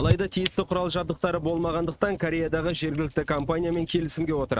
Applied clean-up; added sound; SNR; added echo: neural mask model RNNoise.